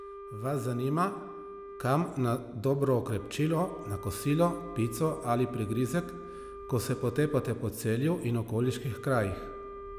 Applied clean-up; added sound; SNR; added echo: none; Wind instrument, woodwind instrument; 14 dB; none.